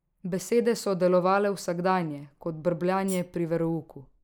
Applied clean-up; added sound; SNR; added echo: neural mask model Resemble Enhance denoiser.